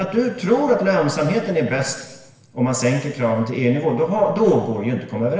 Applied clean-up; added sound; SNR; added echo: none; none; none; reverberation time 1.0 s.